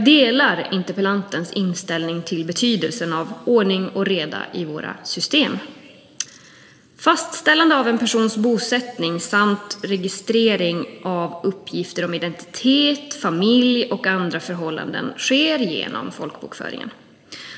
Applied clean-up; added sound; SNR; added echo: none; none; none; reverberation time 1.6 s.